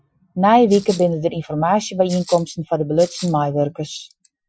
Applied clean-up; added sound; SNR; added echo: classical method Wiener filter.